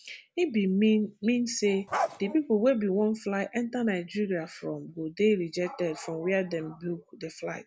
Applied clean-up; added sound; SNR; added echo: none; Bark; 6 dB; none.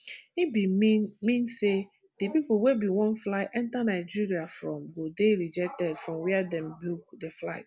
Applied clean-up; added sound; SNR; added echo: none; none; none; none.